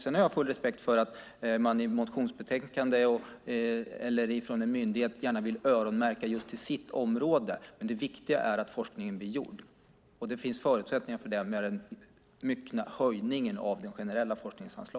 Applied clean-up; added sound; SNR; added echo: none; none; none; none.